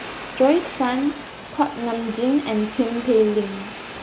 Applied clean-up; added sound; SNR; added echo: none; Fire; 12 dB; none.